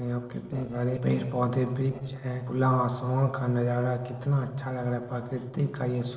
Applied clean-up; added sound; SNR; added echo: neural separator model SepFormer DNS4.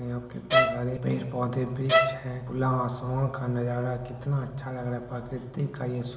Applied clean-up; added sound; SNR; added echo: none; Bowed string instrument; -3 dB; reverberation time 3.0 s.